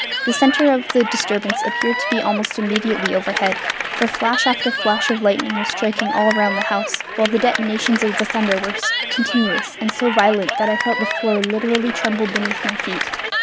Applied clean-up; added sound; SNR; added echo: none; Cheering / Clapping; 3 dB; none.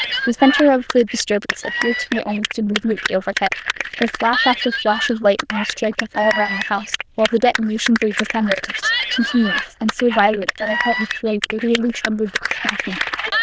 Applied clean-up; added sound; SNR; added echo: neural diffusion model UNIVERSE++.